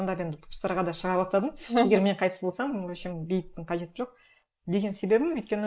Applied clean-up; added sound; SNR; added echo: neural mask model Resemble Enhance denoiser.